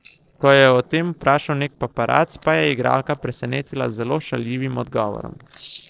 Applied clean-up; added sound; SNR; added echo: neural separator model SepFormer DNS4.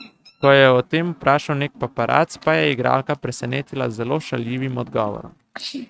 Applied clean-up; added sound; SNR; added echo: neural mask model RNNoise.